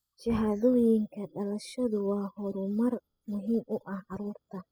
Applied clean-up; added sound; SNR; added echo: classical method spectral subtraction.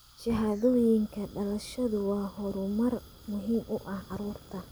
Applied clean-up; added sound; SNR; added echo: none; Fire; 19 dB; none.